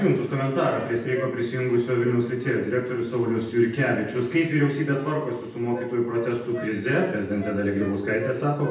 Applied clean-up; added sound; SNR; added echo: none; Wind instrument, woodwind instrument; 16 dB; reverberation time 0.8 s.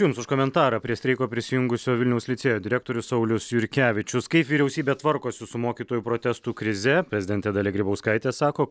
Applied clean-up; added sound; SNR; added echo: none; none; none; none.